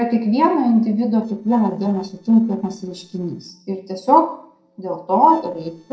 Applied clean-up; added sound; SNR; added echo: neural separator model SepFormer DNS4.